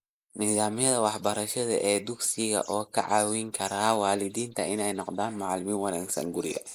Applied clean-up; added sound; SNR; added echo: neural mask model Resemble Enhance denoiser.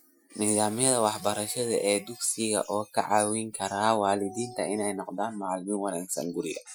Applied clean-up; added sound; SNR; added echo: classical method Wiener filter.